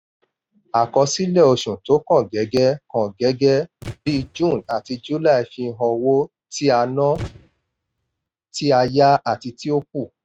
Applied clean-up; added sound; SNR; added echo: neural mask model RNNoise.